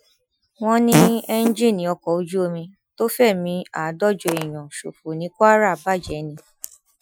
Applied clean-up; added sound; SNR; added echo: classical method Wiener filter.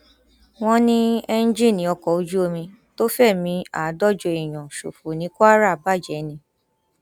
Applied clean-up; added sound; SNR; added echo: none; none; none; none.